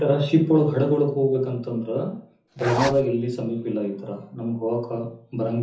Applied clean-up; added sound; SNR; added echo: none; Zipper (clothing); 4 dB; reverberation time 0.6 s.